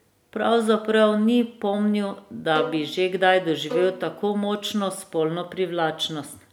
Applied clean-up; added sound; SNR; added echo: none; Bowed string instrument; 11 dB; none.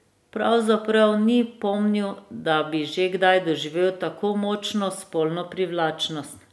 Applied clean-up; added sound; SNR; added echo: none; none; none; none.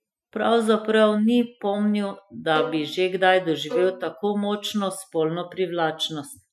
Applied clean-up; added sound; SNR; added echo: classical method Wiener filter.